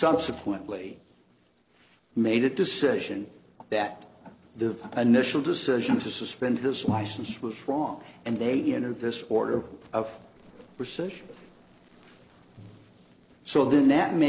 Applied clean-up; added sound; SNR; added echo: neural separator model SepFormer DNS4.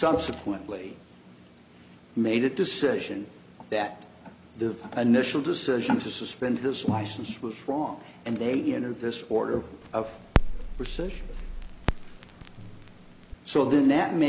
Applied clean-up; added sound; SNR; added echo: none; Crackle; 2 dB; none.